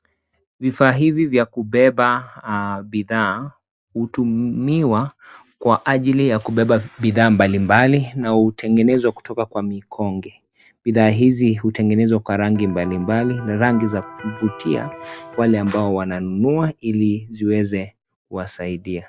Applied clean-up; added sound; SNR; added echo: none; Electric guitar; 17 dB; none.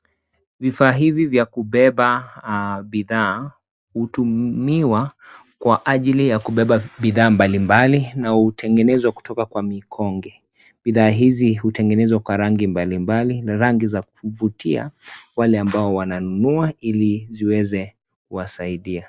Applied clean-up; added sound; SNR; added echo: none; none; none; none.